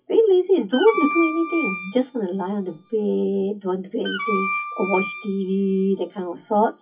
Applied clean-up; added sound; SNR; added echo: classical method WPE with log-MMSE.